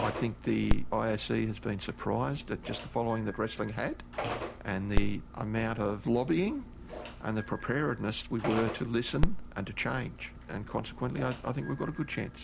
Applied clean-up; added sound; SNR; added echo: none; Telephone; 2 dB; none.